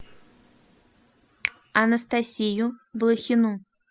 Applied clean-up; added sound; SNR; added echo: classical method spectral subtraction.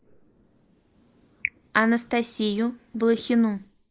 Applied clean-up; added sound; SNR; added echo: neural mask model Resemble Enhance denoiser.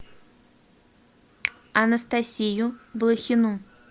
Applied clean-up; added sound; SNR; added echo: none; Finger snapping; 14 dB; none.